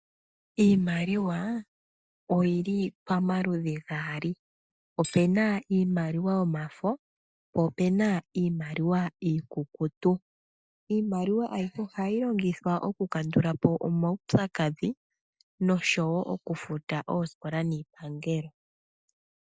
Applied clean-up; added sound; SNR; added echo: neural mask model DeepFilterNet 3.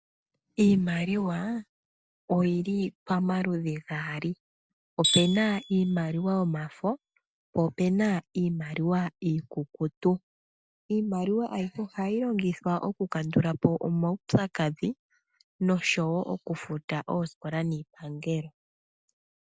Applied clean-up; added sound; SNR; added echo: none; Tools; 6 dB; none.